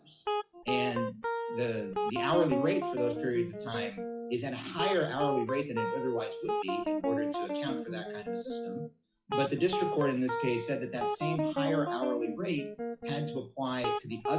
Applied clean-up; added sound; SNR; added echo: classical method log-MMSE.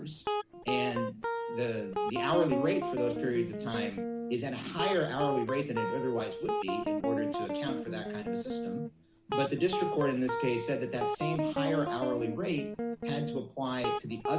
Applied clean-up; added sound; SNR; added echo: none; Guitar; 1 dB; none.